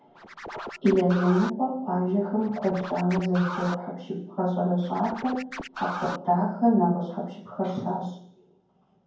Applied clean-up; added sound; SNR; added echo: none; Scratching (performance technique); 10 dB; reverberation time 0.9 s.